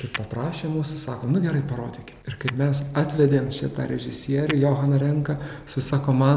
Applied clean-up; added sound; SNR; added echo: none; Tap / Hammer; 19 dB; none.